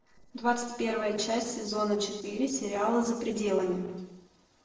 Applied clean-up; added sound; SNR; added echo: neural separator model SepFormer DNS4.